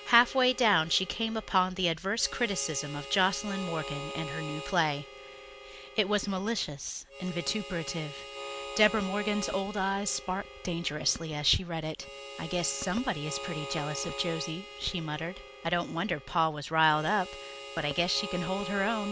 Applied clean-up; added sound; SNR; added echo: none; Harmonica; 12 dB; none.